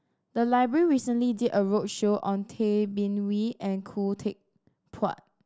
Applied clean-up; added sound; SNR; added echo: none; none; none; none.